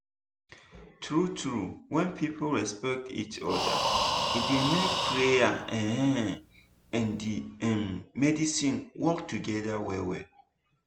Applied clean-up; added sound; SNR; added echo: none; Breathing; 1 dB; none.